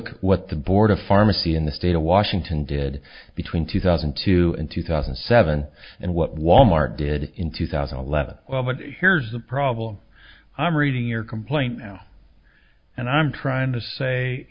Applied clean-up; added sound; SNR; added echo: none; none; none; none.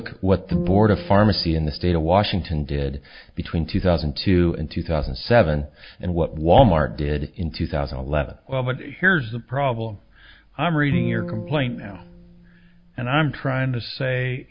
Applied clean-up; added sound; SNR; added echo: none; Bowed string instrument; 10 dB; none.